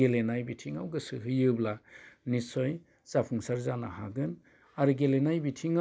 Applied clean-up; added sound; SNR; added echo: none; none; none; none.